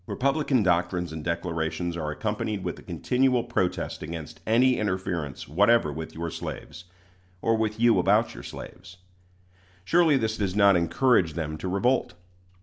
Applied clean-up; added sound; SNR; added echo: none; none; none; none.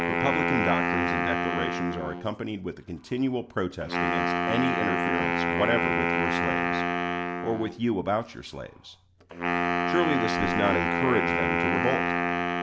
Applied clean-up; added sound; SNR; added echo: none; Wind instrument, woodwind instrument; -3 dB; none.